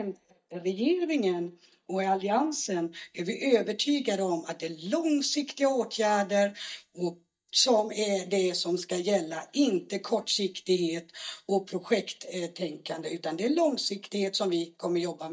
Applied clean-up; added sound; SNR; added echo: neural mask model DeepFilterNet 3.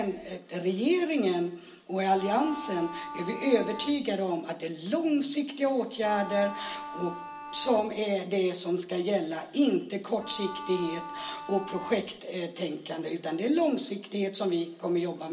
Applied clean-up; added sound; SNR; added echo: none; Bowed string instrument; 11 dB; reverberation time 0.2 s.